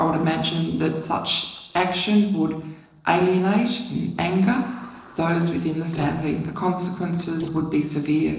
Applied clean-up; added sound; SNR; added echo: neural separator model SepFormer DNS4.